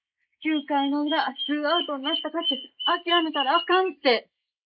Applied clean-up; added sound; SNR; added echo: neural mask model Resemble Enhance denoiser.